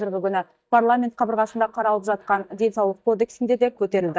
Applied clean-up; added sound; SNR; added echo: neural mask model DeepFilterNet 3.